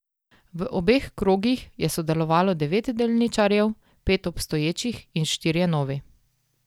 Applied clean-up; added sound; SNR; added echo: none; none; none; none.